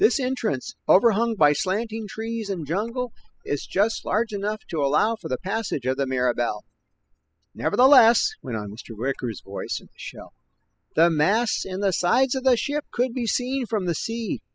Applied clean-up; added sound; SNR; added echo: classical method spectral subtraction.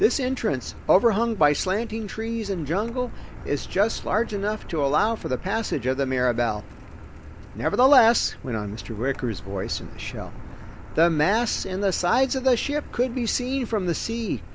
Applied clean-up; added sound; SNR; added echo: none; Car; 13 dB; none.